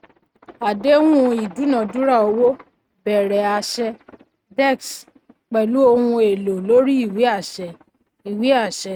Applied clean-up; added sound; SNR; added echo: neural mask model RNNoise.